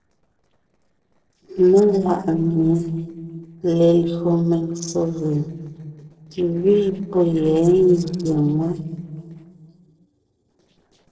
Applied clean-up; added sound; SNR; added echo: neural separator model SepFormer DNS4.